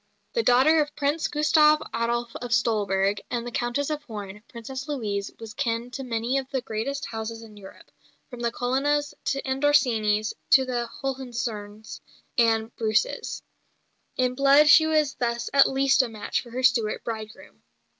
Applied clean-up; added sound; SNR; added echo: none; none; none; none.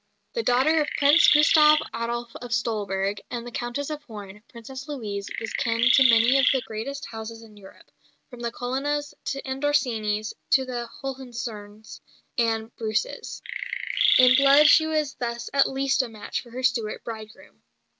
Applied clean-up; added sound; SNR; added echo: none; Chirp, tweet; -4 dB; none.